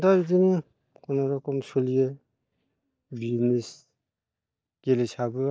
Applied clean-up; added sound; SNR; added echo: neural mask model DeepFilterNet 3.